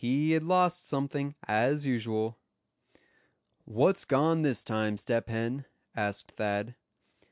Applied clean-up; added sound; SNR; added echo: none; none; none; none.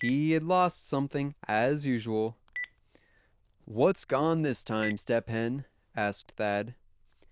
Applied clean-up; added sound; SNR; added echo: neural diffusion model UNIVERSE++.